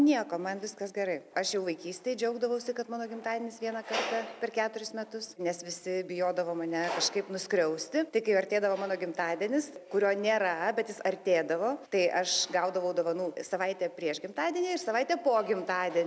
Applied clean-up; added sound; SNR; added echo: none; none; none; none.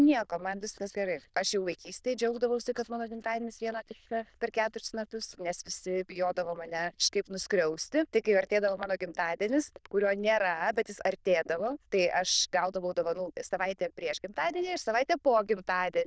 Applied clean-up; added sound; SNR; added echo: neural diffusion model UNIVERSE++.